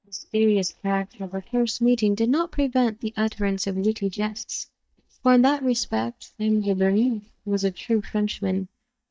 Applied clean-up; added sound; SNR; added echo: neural mask model DeepFilterNet 3.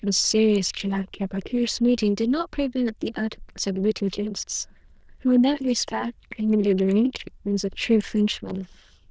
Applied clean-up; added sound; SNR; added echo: neural diffusion model UNIVERSE++.